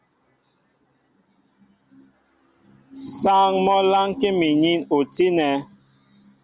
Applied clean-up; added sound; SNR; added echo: none; none; none; none.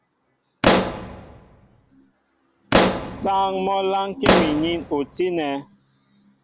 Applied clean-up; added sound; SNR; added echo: none; Explosion; -3 dB; none.